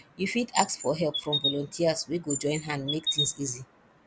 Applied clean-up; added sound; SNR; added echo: none; Chirp, tweet; 4 dB; none.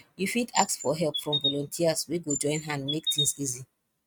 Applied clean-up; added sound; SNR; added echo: neural mask model RNNoise.